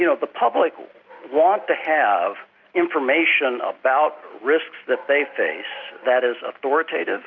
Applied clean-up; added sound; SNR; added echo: none; none; none; none.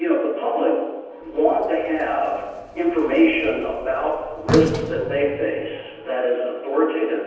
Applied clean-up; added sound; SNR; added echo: none; Sliding door; 13 dB; reverberation time 1.1 s.